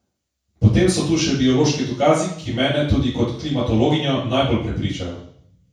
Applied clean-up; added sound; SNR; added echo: none; none; none; reverberation time 0.6 s.